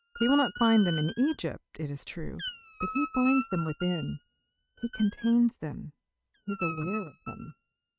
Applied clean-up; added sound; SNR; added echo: neural mask model RNNoise.